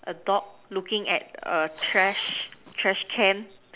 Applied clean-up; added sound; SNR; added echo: none; Zipper (clothing); 18 dB; none.